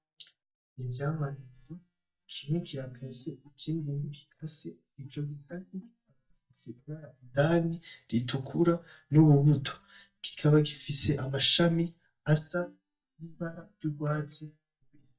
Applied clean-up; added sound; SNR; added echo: neural mask model DeepFilterNet 3.